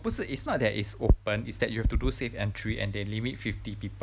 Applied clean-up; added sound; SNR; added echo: none; none; none; none.